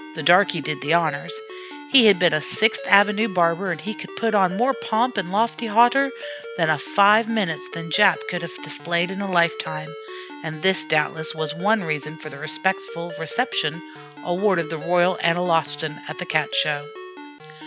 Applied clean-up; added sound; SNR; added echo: none; Ringtone; 14 dB; none.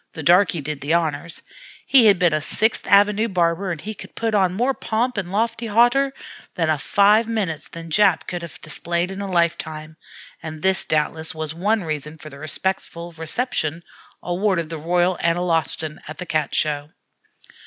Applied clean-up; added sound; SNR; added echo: none; none; none; none.